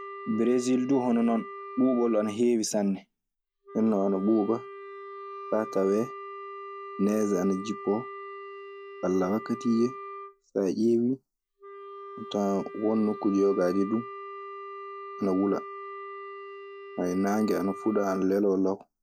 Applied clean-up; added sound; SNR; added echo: none; Wind instrument, woodwind instrument; 13 dB; none.